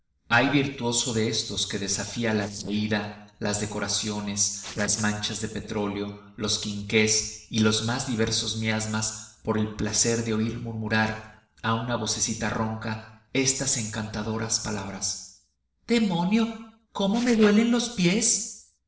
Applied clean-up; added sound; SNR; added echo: neural separator model SepFormer DNS4.